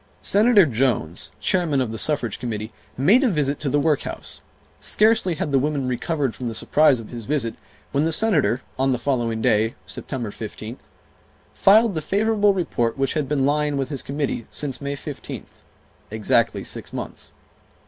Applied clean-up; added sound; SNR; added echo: none; none; none; none.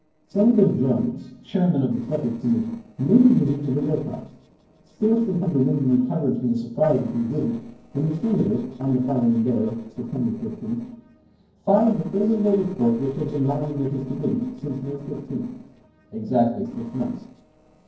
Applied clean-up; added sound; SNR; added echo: neural separator model SepFormer DNS4.